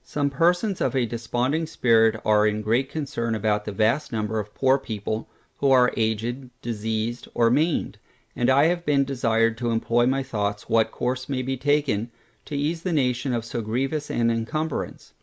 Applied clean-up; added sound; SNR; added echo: none; none; none; none.